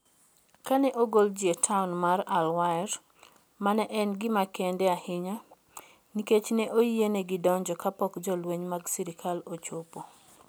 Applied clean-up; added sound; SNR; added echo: none; none; none; none.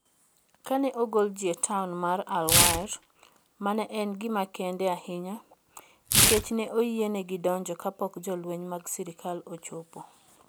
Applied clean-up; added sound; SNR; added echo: none; Tearing; 0 dB; none.